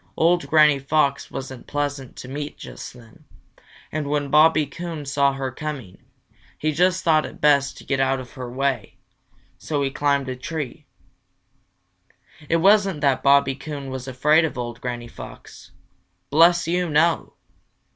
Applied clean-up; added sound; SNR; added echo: none; none; none; none.